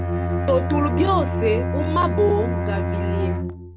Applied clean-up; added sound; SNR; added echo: none; Bowed string instrument; -1 dB; none.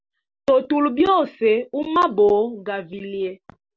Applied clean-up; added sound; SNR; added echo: none; none; none; none.